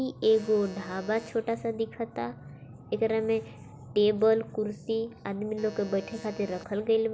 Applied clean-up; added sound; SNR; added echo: none; Alarm; 18 dB; none.